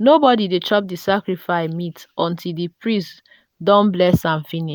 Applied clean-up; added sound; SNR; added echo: none; none; none; none.